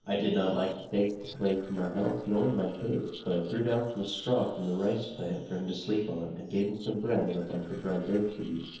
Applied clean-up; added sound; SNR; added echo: neural separator model SepFormer DNS4.